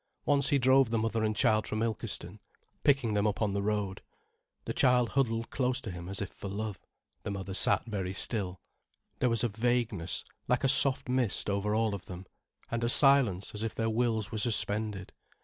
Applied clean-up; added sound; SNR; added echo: none; none; none; none.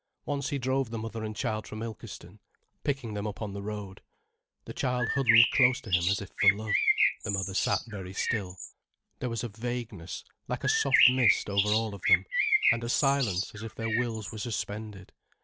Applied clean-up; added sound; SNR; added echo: none; Bird; -4 dB; none.